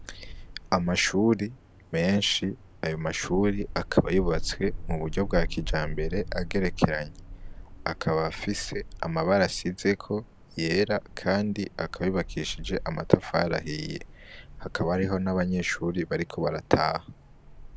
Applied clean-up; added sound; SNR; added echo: none; Wind; 9 dB; none.